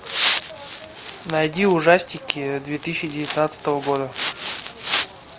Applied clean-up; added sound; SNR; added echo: none; none; none; none.